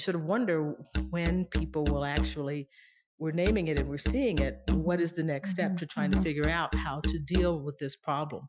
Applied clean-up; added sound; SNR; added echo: classical method Wiener filter.